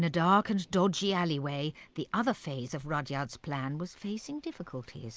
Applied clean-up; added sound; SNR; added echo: none; none; none; none.